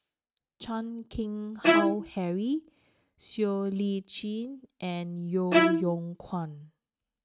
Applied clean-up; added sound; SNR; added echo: neural mask model RNNoise.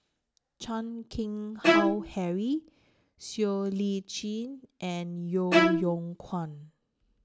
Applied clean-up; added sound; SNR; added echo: none; Bowed string instrument; -5 dB; none.